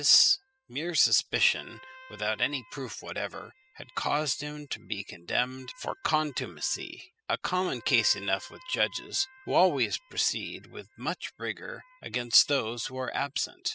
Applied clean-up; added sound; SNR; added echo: classical method spectral subtraction.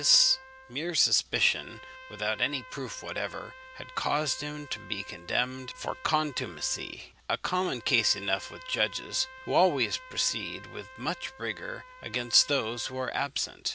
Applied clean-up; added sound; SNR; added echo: none; Trumpet; 18 dB; none.